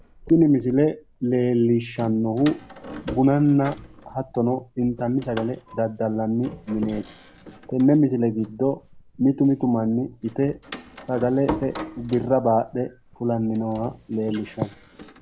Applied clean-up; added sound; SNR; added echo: none; Door; 16 dB; none.